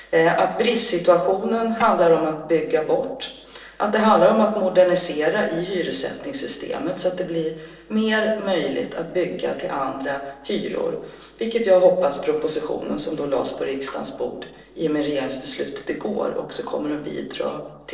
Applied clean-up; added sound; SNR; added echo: neural separator model SepFormer DNS4.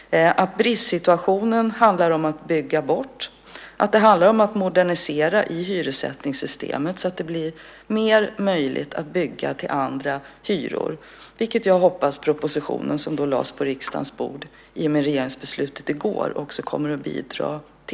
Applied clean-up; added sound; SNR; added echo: none; none; none; none.